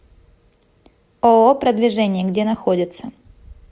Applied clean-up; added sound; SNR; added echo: none; none; none; none.